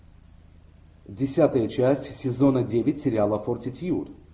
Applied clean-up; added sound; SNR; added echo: none; none; none; none.